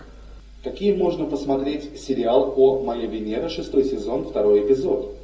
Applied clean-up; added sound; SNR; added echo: none; none; none; reverberation time 0.2 s.